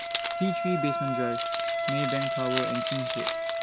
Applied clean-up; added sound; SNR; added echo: none; Wind instrument, woodwind instrument + Keys jangling; -3 dB; none.